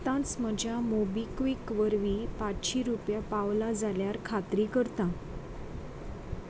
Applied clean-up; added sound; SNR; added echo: none; none; none; none.